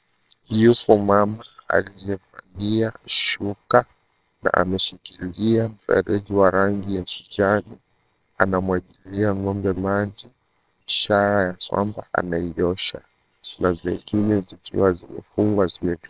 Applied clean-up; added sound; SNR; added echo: neural separator model SepFormer WHAMR!.